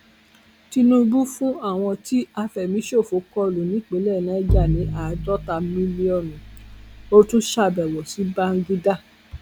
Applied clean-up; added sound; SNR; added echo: none; Bowed string instrument; 4 dB; none.